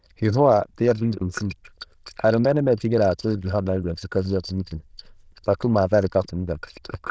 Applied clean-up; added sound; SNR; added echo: neural diffusion model UNIVERSE++.